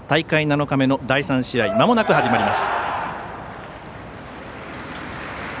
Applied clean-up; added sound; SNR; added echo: none; none; none; none.